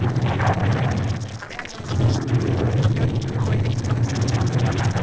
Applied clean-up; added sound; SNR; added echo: neural separator model SepFormer DNS4.